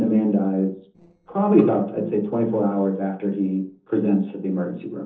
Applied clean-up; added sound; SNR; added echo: neural separator model SepFormer DNS4.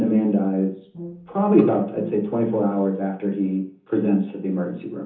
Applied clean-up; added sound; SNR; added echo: none; Brass instrument; 17 dB; reverberation time 1.2 s.